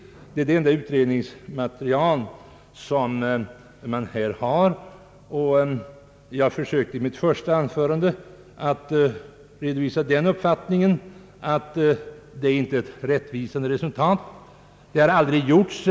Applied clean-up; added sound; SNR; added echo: none; none; none; none.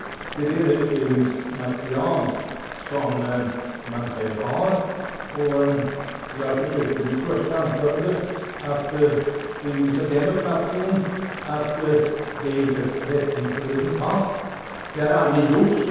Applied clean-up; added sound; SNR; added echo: none; Boiling; 11 dB; reverberation time 1.2 s.